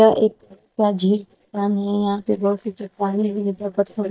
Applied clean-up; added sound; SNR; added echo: neural mask model DeepFilterNet 3.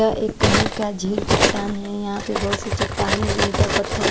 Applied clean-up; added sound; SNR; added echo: none; Cutlery, silverware; -2 dB; none.